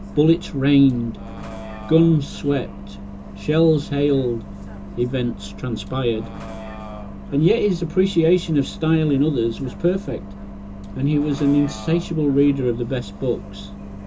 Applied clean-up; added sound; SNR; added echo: none; Bus; 12 dB; reverberation time 0.2 s.